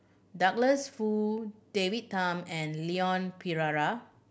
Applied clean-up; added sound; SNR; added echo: none; none; none; none.